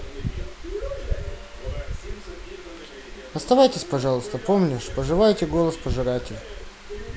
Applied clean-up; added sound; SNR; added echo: none; none; none; none.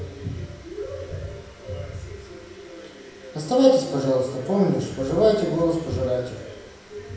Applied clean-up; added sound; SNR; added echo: none; none; none; reverberation time 0.9 s.